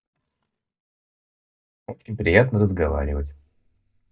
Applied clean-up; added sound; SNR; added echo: neural mask model DeepFilterNet 3.